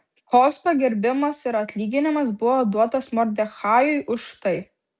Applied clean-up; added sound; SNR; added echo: none; none; none; none.